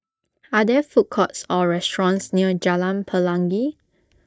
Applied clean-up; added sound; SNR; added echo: neural mask model DeepFilterNet 3.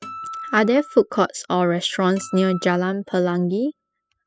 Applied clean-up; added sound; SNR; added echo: classical method spectral subtraction.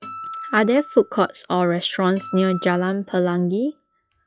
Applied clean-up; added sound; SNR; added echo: classical method log-MMSE.